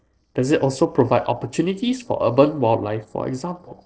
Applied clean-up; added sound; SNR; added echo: neural separator model SepFormer DNS4.